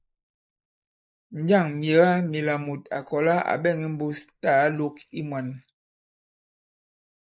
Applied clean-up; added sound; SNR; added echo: neural mask model Resemble Enhance denoiser.